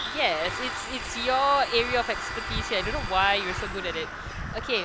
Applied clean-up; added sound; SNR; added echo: none; Crow + Domestic sounds, home sounds; 5 dB; none.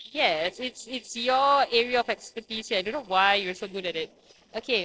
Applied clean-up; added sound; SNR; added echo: neural separator model SepFormer DNS4.